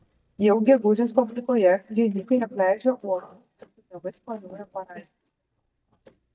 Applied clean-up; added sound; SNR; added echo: neural mask model DeepFilterNet 3.